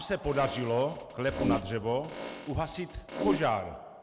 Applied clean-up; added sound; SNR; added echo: none; Fart; 4 dB; none.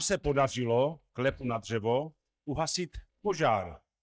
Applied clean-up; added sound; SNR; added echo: neural mask model DeepFilterNet 3.